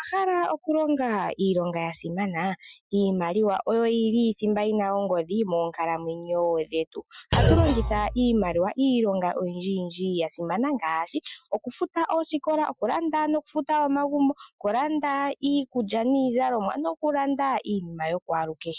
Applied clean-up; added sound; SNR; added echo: classical method Wiener filter.